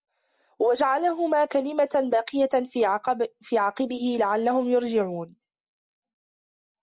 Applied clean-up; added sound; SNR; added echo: none; none; none; none.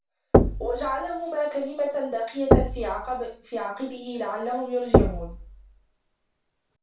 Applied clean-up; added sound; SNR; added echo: none; Knock; -5 dB; reverberation time 0.3 s.